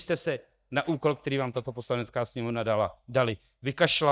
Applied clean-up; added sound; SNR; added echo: neural mask model DeepFilterNet 3.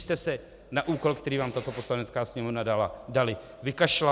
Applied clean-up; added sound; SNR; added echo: none; Writing; 19 dB; none.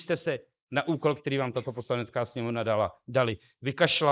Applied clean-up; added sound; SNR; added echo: neural mask model Resemble Enhance denoiser.